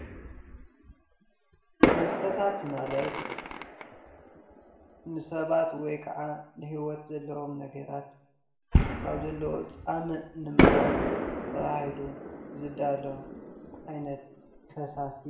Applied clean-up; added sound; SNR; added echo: none; Fireworks; -3 dB; reverberation time 0.6 s.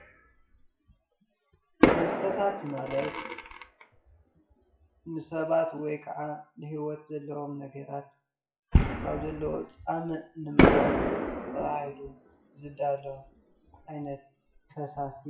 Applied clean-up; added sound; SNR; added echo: classical method WPE with log-MMSE.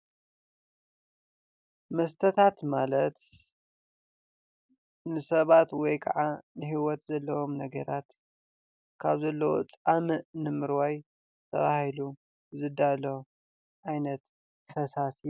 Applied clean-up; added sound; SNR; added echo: none; none; none; none.